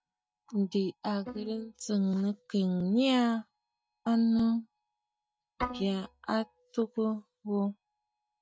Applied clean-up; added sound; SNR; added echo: neural mask model DeepFilterNet 3.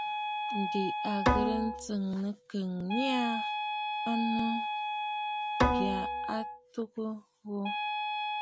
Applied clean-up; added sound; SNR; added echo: none; Wind instrument, woodwind instrument + Bowed string instrument; -2 dB; none.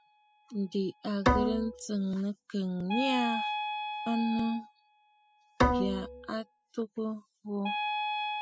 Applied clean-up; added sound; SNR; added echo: classical method spectral subtraction.